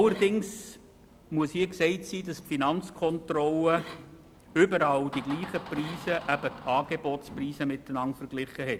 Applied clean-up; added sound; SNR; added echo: none; Door + Cough; 18 dB; none.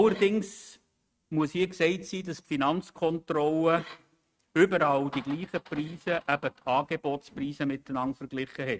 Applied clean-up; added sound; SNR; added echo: neural mask model RNNoise.